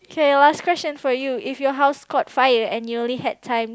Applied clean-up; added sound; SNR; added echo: none; none; none; none.